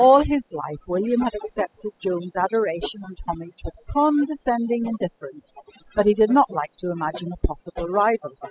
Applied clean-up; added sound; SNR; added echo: classical method spectral subtraction.